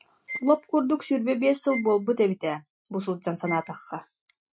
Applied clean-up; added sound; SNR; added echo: classical method Wiener filter.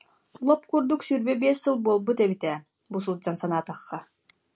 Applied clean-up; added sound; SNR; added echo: none; none; none; none.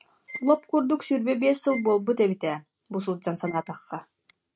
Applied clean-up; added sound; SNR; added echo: neural mask model RNNoise.